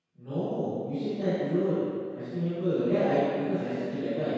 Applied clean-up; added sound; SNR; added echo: none; none; none; reverberation time 2.0 s.